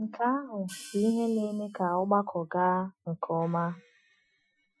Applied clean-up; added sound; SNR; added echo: classical method Wiener filter.